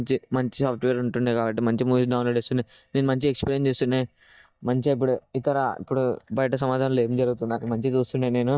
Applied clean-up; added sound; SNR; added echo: neural mask model DeepFilterNet 3.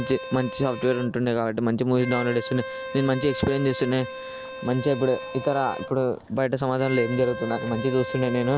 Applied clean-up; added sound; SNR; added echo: none; Bowed string instrument; 11 dB; none.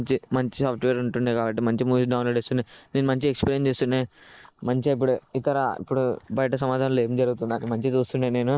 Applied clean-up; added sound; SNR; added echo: neural mask model Resemble Enhance denoiser.